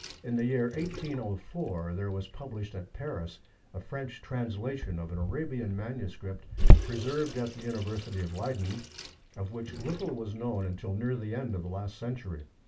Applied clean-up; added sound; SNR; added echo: none; Sink (filling or washing) / Water tap, faucet; -4 dB; reverberation time 0.2 s.